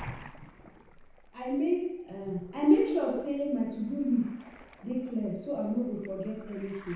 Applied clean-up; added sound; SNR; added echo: none; Waves, surf; 18 dB; reverberation time 0.9 s.